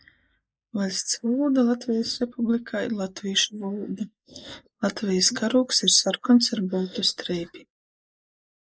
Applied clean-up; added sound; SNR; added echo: neural mask model Resemble Enhance denoiser.